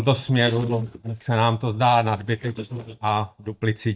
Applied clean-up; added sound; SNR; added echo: neural mask model DeepFilterNet 3.